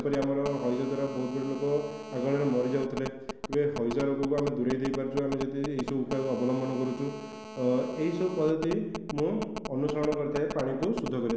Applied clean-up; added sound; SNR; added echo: none; Telephone; 11 dB; none.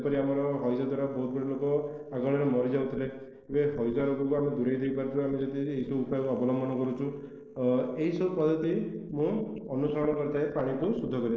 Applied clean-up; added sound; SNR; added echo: neural mask model Resemble Enhance denoiser.